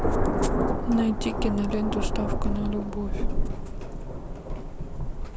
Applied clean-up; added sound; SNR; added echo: none; Thunder; -5 dB; none.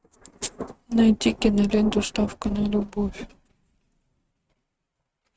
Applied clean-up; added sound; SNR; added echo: neural mask model RNNoise.